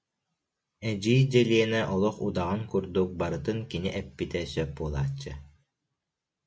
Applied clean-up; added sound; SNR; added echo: none; none; none; none.